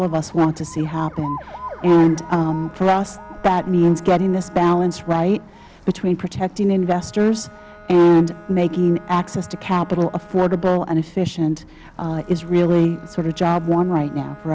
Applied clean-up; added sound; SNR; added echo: none; Bowed string instrument + Alarm; 19 dB; none.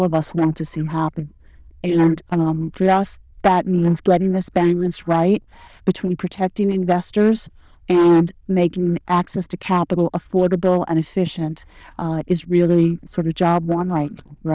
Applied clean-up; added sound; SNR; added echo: neural diffusion model UNIVERSE++.